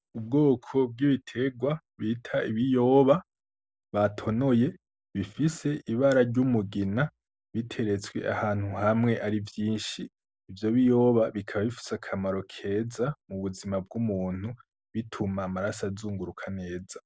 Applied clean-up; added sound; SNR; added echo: none; none; none; none.